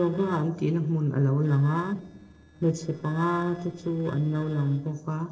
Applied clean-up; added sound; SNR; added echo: neural separator model SepFormer DNS4.